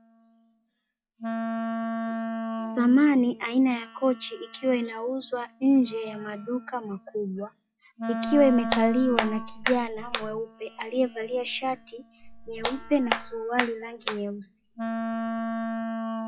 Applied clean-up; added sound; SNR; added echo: classical method log-MMSE.